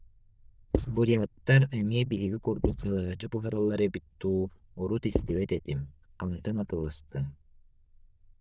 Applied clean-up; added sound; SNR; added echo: neural diffusion model UNIVERSE++.